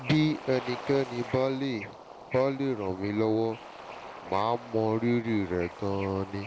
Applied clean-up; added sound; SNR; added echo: none; Bird / Ocean; 14 dB; none.